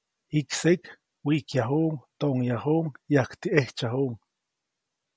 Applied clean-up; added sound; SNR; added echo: none; none; none; none.